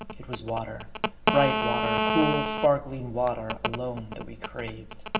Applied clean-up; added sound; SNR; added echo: none; Telephone; 1 dB; reverberation time 1.3 s.